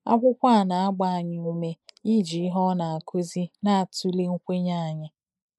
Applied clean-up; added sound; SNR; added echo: neural mask model Resemble Enhance denoiser.